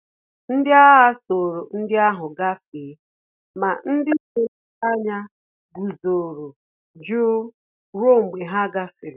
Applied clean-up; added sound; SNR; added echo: none; none; none; none.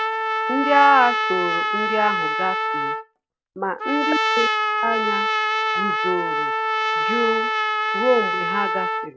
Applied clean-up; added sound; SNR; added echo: none; Trumpet; -2 dB; none.